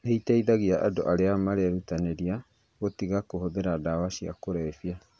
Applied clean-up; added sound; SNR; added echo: none; none; none; none.